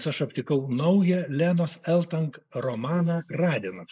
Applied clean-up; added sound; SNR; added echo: neural mask model Resemble Enhance denoiser.